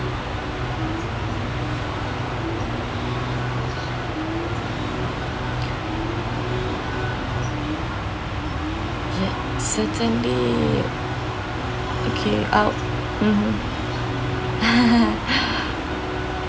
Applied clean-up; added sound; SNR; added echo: none; none; none; none.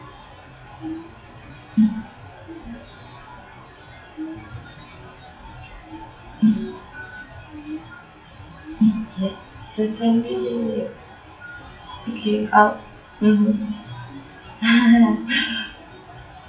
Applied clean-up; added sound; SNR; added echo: classical method WPE with log-MMSE.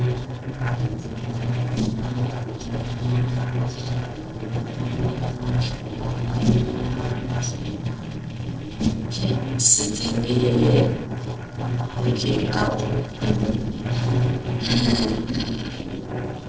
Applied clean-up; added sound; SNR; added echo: neural separator model SepFormer DNS4.